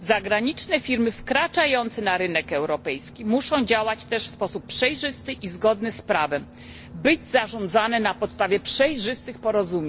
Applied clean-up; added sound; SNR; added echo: none; Boat, Water vehicle; 20 dB; none.